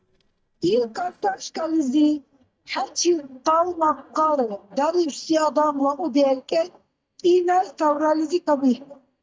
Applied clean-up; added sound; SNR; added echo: neural mask model DeepFilterNet 3.